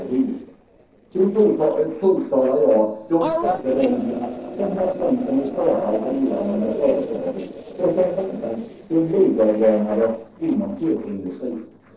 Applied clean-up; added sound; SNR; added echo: neural separator model SepFormer DNS4.